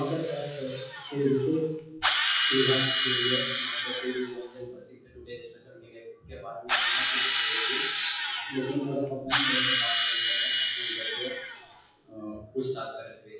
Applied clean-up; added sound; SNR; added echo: classical method WPE with log-MMSE.